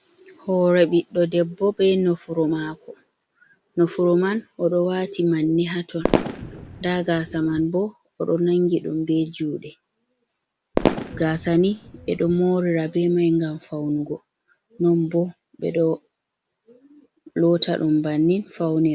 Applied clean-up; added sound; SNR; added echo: none; Fireworks; 5 dB; none.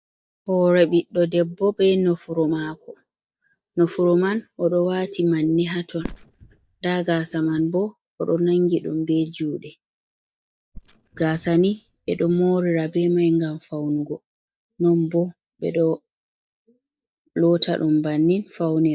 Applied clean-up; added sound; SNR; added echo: neural mask model DeepFilterNet 3.